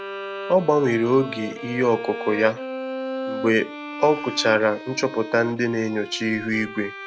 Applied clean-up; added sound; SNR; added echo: none; Bowed string instrument; 10 dB; none.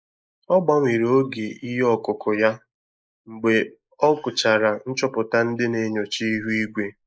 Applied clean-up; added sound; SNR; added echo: neural mask model Resemble Enhance denoiser.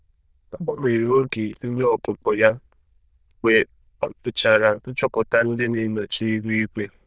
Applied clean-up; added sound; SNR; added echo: neural diffusion model UNIVERSE++.